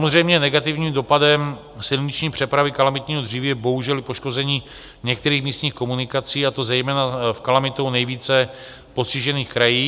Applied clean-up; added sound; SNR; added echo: none; none; none; none.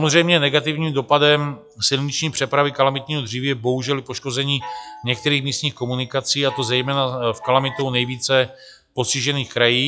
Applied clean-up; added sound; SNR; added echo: classical method log-MMSE.